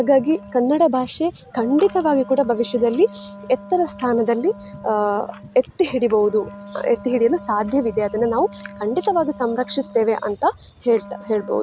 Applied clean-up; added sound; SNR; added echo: none; Wind instrument, woodwind instrument; 19 dB; none.